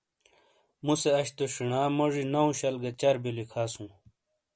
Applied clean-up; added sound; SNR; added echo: none; none; none; none.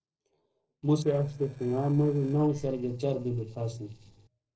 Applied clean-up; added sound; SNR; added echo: neural separator model SepFormer DNS4.